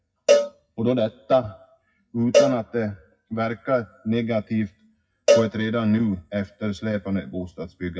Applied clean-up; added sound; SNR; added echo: classical method WPE with log-MMSE.